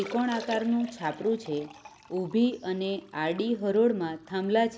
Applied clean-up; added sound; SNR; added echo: none; Liquid; 18 dB; none.